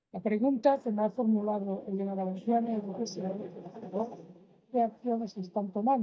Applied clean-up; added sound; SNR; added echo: neural mask model DeepFilterNet 3.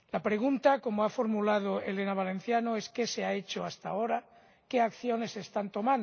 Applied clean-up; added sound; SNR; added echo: none; none; none; none.